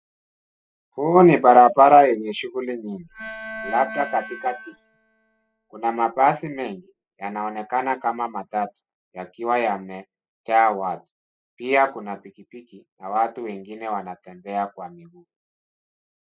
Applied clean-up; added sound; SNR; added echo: classical method spectral subtraction.